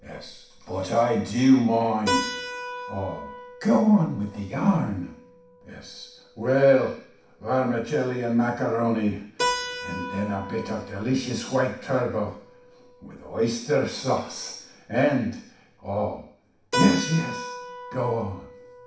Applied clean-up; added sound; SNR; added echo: none; Keyboard (musical); 11 dB; reverberation time 0.6 s.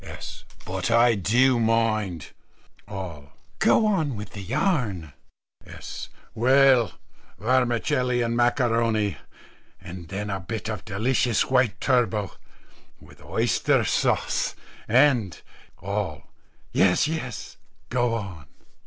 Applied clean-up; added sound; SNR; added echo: none; none; none; none.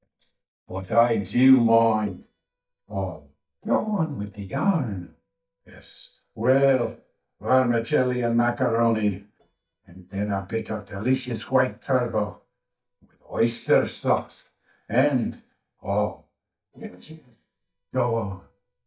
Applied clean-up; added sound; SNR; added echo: neural mask model DeepFilterNet 3.